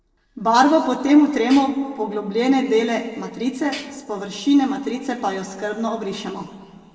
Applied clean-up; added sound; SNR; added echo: neural separator model SepFormer DNS4.